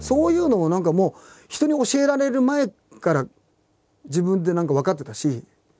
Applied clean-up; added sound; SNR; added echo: none; none; none; none.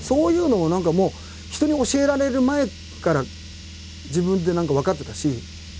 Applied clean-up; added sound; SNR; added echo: none; Car; 16 dB; none.